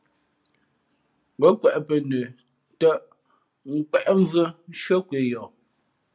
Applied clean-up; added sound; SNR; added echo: none; none; none; none.